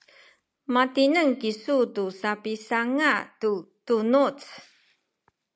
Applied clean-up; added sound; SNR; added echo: none; none; none; none.